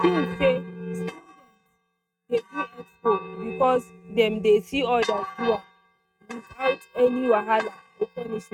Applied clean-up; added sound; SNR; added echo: neural mask model RNNoise.